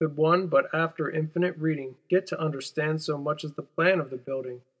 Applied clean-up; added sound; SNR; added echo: none; none; none; none.